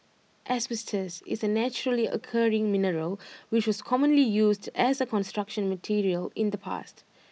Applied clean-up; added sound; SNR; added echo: none; none; none; none.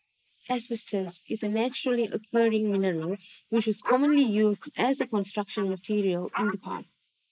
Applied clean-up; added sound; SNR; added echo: neural mask model Resemble Enhance denoiser.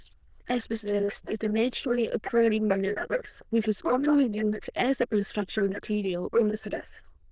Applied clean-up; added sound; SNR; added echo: neural diffusion model UNIVERSE++.